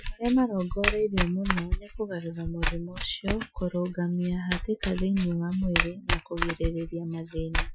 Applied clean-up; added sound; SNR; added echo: classical method Wiener filter.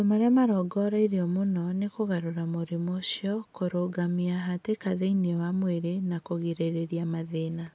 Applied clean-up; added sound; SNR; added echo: none; none; none; none.